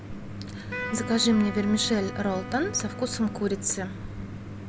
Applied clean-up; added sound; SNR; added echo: none; Wind instrument, woodwind instrument; 12 dB; none.